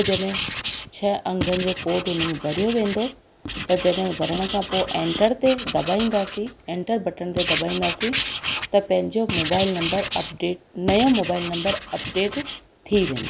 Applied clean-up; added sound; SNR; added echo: none; Writing; 7 dB; none.